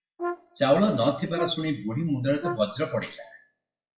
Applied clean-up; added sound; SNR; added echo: classical method WPE with log-MMSE.